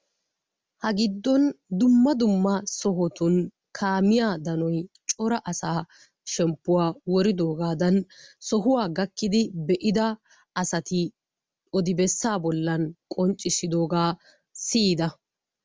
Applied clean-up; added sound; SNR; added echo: none; none; none; none.